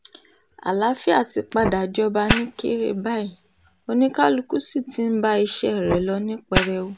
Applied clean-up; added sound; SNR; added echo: none; Fire; 8 dB; none.